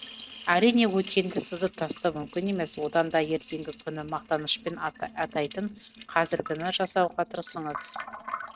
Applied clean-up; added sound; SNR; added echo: neural mask model RNNoise.